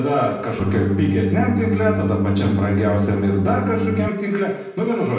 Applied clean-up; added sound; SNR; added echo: none; Organ; -1 dB; reverberation time 0.8 s.